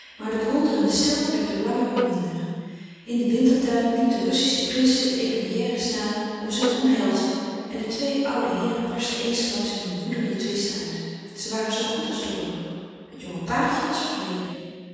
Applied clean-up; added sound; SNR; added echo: none; Bowed string instrument; 5 dB; reverberation time 2.1 s.